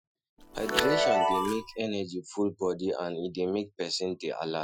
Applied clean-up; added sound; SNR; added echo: classical method Wiener filter.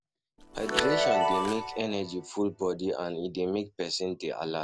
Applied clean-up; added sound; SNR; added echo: none; Chime; 0 dB; none.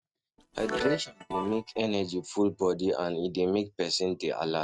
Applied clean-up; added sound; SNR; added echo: neural mask model RNNoise.